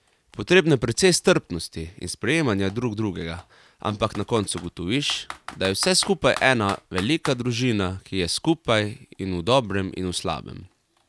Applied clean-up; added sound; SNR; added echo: none; Computer keyboard; 19 dB; none.